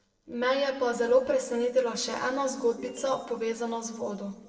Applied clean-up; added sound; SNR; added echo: neural separator model SepFormer DNS4.